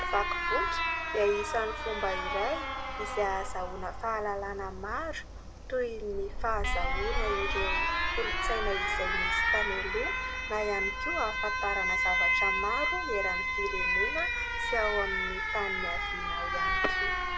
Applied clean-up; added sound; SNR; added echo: none; Alarm; -4 dB; reverberation time 1.0 s.